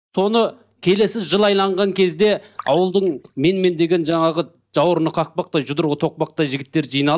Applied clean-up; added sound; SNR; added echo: neural mask model DeepFilterNet 3.